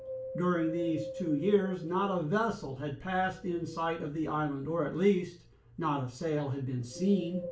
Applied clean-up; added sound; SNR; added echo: none; Wind; 14 dB; reverberation time 0.3 s.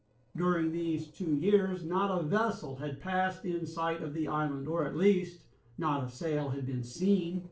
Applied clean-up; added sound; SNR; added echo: neural separator model SepFormer DNS4.